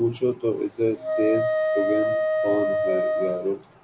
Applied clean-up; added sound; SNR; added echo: none; Wind instrument, woodwind instrument; -1 dB; none.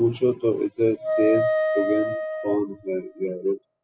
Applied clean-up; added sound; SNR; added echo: classical method spectral subtraction.